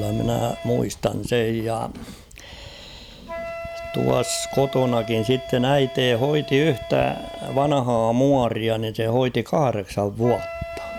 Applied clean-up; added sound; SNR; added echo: none; Wind instrument, woodwind instrument; 14 dB; none.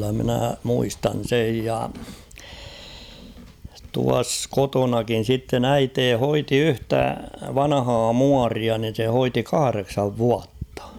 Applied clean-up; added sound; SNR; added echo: none; none; none; none.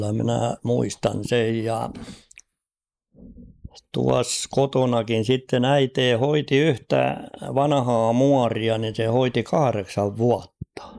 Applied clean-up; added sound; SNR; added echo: neural mask model Resemble Enhance denoiser.